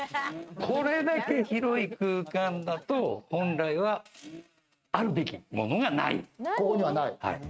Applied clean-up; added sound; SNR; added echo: neural mask model RNNoise.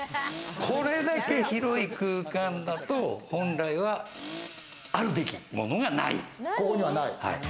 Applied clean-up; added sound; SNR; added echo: none; Accelerating, revving, vroom; 16 dB; none.